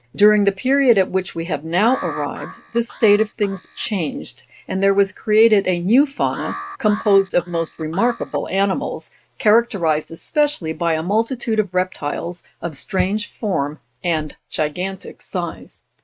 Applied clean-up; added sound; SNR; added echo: neural mask model RNNoise.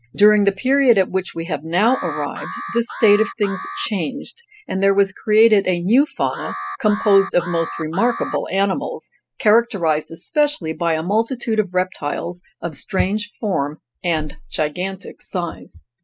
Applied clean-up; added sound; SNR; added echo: classical method spectral subtraction.